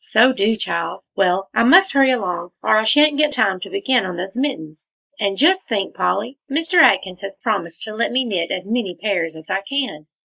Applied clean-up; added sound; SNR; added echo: neural mask model Resemble Enhance denoiser.